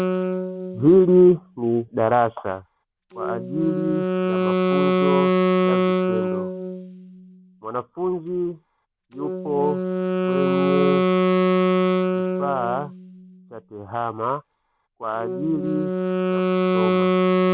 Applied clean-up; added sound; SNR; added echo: none; Wind instrument, woodwind instrument; -2 dB; none.